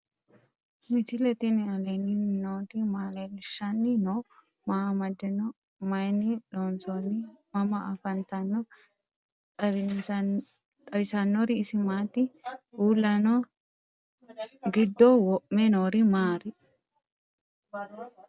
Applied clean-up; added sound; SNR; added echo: none; none; none; none.